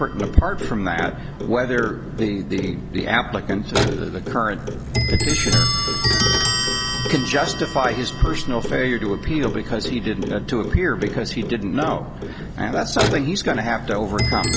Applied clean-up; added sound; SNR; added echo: none; Clock; 2 dB; none.